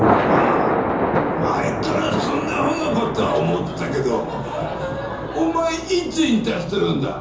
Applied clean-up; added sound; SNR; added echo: none; Thunder; 0 dB; reverberation time 0.7 s.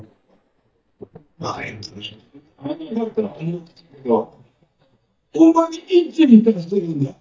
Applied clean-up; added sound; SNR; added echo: neural mask model DeepFilterNet 3.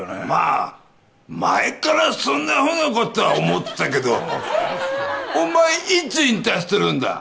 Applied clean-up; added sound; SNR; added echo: none; none; none; none.